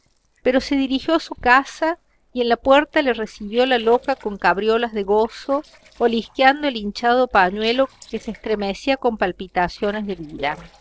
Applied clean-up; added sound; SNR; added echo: neural separator model SepFormer DNS4.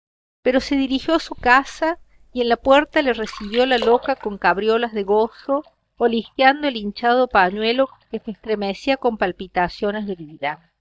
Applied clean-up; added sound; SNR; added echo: neural mask model DeepFilterNet 3.